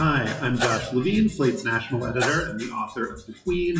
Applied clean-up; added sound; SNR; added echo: classical method WPE with log-MMSE.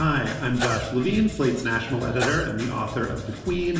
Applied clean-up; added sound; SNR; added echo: none; Sneeze / Cough; 12 dB; reverberation time 1.0 s.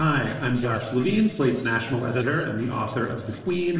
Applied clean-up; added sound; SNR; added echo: neural separator model SepFormer DNS4.